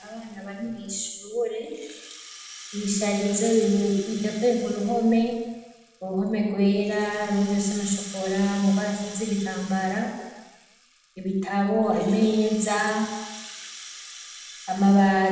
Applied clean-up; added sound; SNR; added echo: none; Rattle (instrument); 18 dB; reverberation time 1.1 s.